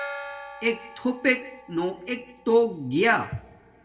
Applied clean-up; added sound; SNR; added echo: none; Gong; 16 dB; reverberation time 0.8 s.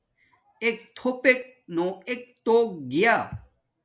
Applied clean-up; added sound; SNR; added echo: none; none; none; none.